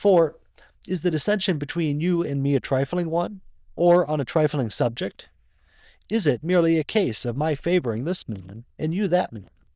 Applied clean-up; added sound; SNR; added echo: neural diffusion model UNIVERSE++.